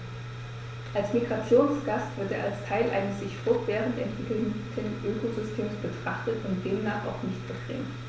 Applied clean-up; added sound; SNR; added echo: none; none; none; none.